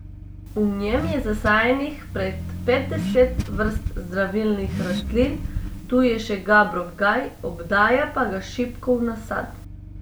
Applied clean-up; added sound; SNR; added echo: none; Accelerating, revving, vroom / Car; 8 dB; none.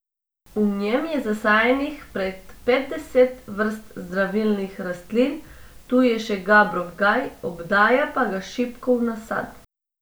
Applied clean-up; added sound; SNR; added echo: none; none; none; none.